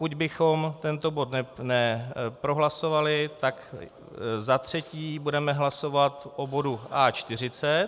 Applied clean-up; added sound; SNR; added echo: none; none; none; none.